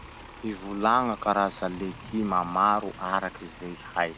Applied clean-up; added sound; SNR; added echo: none; Bus; 17 dB; none.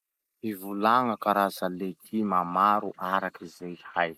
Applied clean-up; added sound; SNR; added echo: neural mask model Resemble Enhance denoiser.